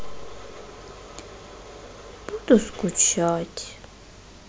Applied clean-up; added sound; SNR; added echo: none; none; none; none.